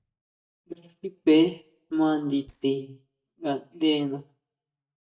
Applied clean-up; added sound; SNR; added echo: neural mask model DeepFilterNet 3.